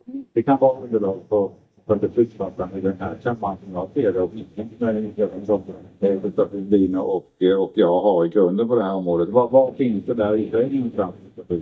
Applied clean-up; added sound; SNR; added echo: neural mask model DeepFilterNet 3.